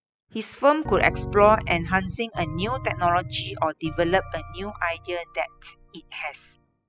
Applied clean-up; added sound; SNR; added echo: classical method spectral subtraction.